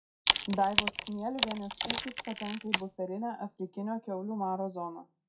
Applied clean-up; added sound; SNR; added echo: classical method WPE with log-MMSE.